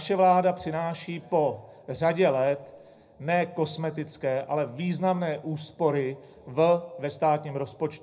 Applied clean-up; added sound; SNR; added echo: none; none; none; reverberation time 0.4 s.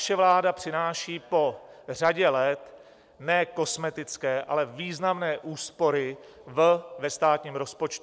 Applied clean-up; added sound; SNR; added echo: none; none; none; none.